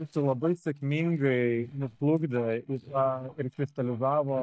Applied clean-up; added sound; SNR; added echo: neural mask model DeepFilterNet 3.